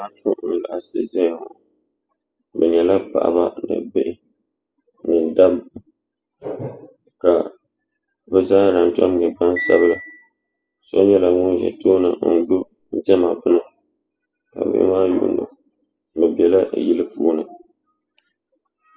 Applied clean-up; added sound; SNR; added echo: classical method spectral subtraction.